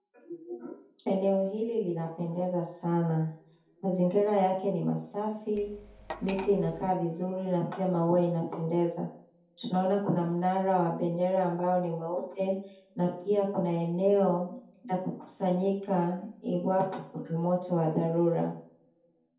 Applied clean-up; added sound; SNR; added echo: none; Cutlery, silverware; 15 dB; reverberation time 0.6 s.